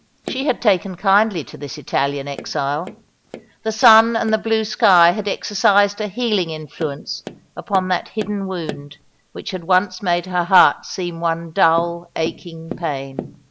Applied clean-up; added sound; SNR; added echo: none; Tap; 18 dB; none.